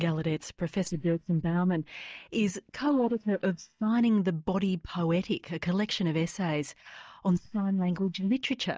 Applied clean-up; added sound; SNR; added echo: neural mask model DeepFilterNet 3.